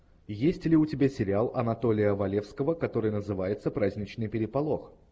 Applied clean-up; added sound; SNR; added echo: none; none; none; none.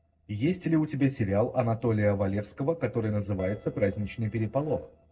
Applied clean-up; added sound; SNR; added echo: neural separator model SepFormer DNS4.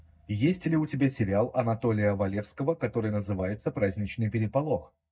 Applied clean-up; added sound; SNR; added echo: neural mask model DeepFilterNet 3.